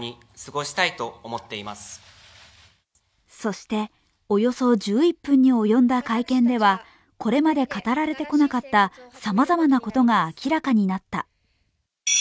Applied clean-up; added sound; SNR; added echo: none; none; none; none.